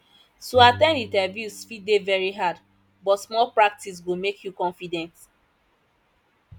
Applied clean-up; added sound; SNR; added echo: none; Bowed string instrument; 16 dB; none.